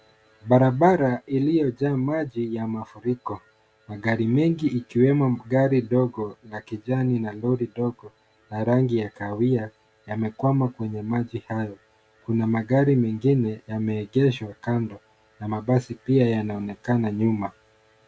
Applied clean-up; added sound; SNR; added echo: none; none; none; none.